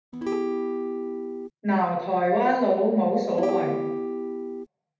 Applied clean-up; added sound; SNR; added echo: none; Acoustic guitar / Strum; 3 dB; reverberation time 0.8 s.